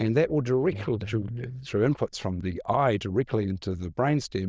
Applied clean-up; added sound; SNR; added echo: neural diffusion model UNIVERSE++.